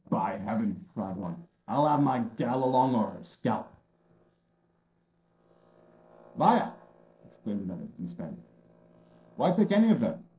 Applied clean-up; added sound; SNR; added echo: neural separator model SepFormer DNS4.